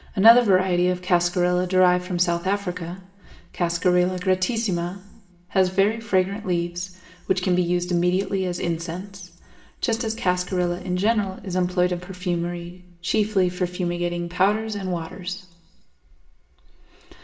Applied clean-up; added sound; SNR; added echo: none; none; none; reverberation time 1.4 s.